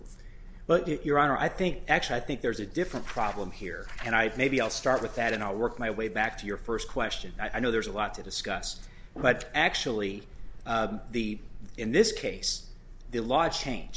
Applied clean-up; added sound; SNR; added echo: none; none; none; none.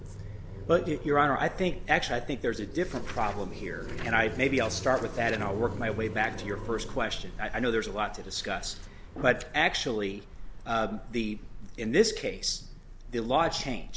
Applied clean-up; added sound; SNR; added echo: none; Car passing by; 13 dB; none.